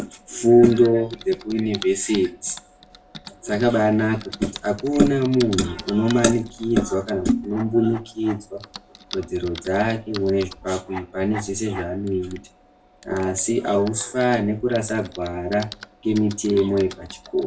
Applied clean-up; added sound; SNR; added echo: none; Typing; 15 dB; reverberation time 0.2 s.